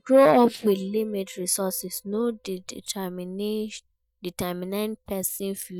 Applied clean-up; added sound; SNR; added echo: neural mask model DeepFilterNet 3.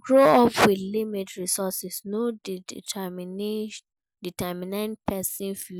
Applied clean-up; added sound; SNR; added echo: none; none; none; none.